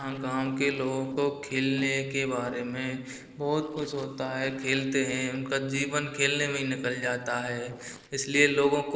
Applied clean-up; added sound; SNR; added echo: neural separator model SepFormer DNS4.